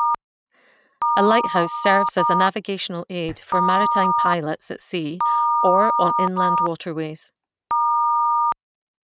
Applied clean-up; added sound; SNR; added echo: neural mask model RNNoise.